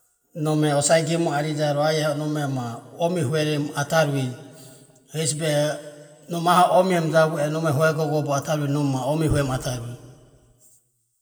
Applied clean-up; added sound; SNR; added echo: none; none; none; reverberation time 1.5 s.